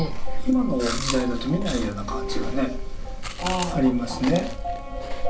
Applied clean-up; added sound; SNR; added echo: none; Chewing, mastication; 1 dB; reverberation time 0.2 s.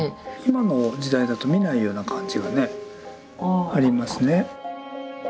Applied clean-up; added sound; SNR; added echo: none; none; none; none.